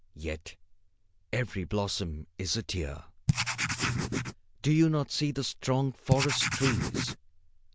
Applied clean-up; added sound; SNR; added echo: none; Writing; -2 dB; none.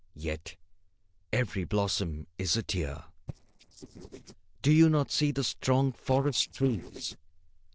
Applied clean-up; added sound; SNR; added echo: neural separator model SepFormer DNS4.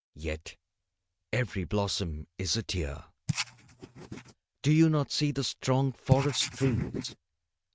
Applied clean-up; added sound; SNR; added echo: neural mask model RNNoise.